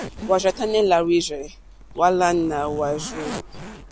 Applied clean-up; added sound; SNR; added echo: none; Zipper (clothing); 14 dB; none.